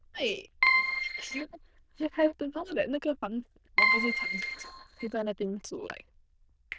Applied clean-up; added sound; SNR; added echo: neural diffusion model UNIVERSE++.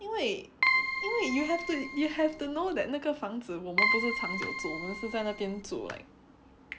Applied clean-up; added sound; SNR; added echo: none; Keyboard (musical); -1 dB; none.